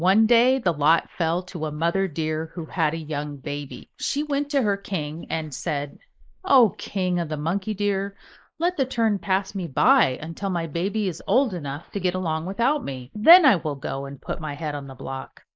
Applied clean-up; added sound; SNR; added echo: neural mask model Resemble Enhance denoiser.